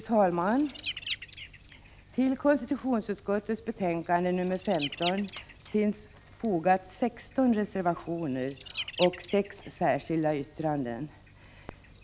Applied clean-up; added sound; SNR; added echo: none; Bird; 15 dB; none.